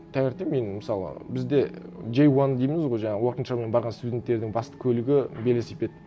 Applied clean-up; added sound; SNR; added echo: none; none; none; none.